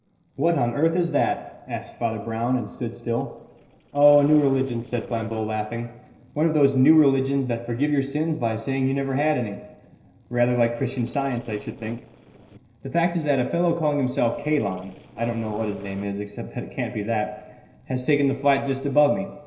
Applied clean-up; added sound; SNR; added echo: neural separator model SepFormer DNS4.